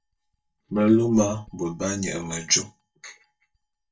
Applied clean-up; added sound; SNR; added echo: neural mask model DeepFilterNet 3.